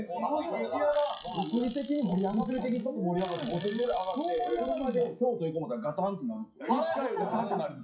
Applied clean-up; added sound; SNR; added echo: classical method WPE with log-MMSE.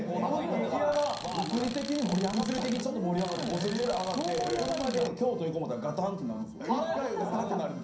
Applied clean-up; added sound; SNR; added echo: none; Tools; 11 dB; reverberation time 0.6 s.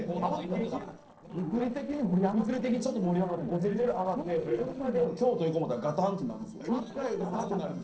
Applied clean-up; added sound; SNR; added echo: neural separator model SepFormer DNS4.